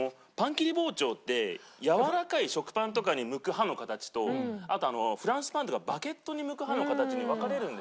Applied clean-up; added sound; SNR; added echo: none; none; none; none.